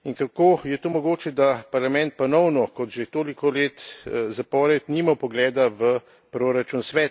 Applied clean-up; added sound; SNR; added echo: none; none; none; none.